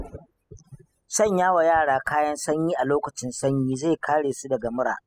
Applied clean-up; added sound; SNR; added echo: classical method spectral subtraction.